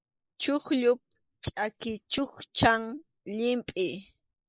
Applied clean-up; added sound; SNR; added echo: neural mask model Resemble Enhance denoiser.